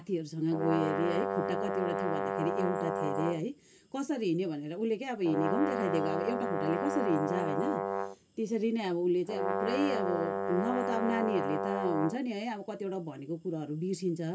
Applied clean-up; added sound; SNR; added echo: none; Brass instrument; 1 dB; none.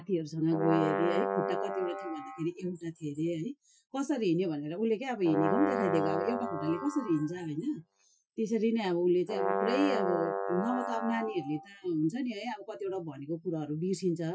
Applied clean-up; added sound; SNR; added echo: classical method Wiener filter.